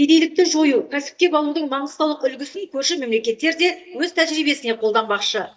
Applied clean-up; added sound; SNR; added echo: neural mask model DeepFilterNet 3.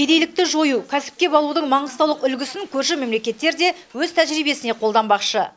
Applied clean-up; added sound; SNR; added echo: none; none; none; none.